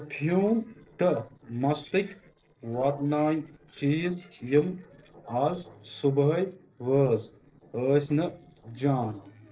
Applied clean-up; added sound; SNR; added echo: neural separator model SepFormer DNS4.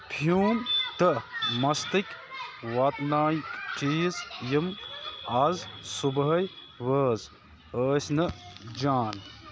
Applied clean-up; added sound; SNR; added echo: none; none; none; none.